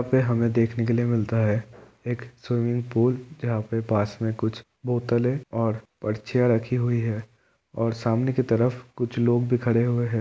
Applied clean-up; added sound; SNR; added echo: none; none; none; none.